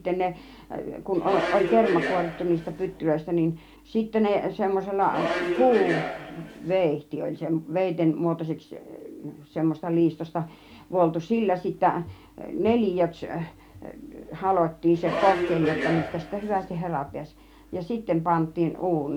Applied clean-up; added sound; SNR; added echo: none; Subway, metro, underground; 4 dB; none.